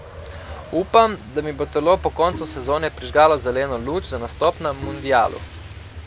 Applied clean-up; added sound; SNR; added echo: none; Truck + Bowed string instrument; 14 dB; none.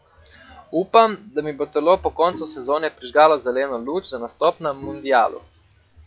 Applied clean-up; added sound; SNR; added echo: classical method log-MMSE.